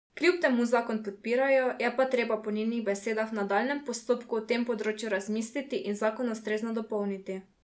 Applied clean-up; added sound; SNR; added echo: none; none; none; none.